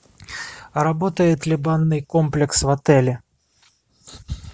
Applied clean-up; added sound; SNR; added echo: none; none; none; none.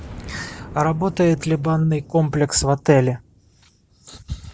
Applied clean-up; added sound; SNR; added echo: none; Boom; 19 dB; none.